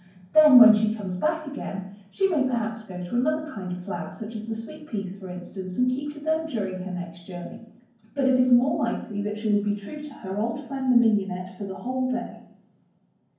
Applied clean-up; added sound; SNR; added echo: none; none; none; reverberation time 0.9 s.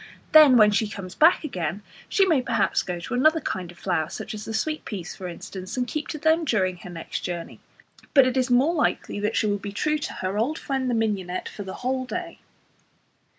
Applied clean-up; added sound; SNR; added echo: none; none; none; none.